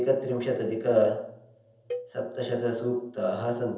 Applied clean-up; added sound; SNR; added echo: none; Cowbell; 14 dB; reverberation time 0.7 s.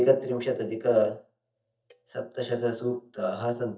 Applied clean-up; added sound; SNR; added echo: neural mask model DeepFilterNet 3.